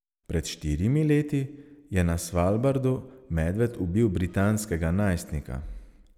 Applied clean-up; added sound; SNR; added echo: none; none; none; none.